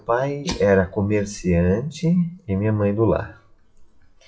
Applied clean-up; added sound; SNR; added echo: classical method WPE with log-MMSE.